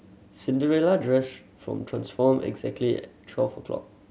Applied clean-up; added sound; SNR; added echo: none; none; none; none.